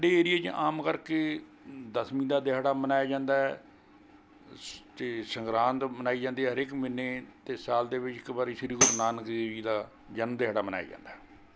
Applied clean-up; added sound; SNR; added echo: none; Tambourine; 1 dB; none.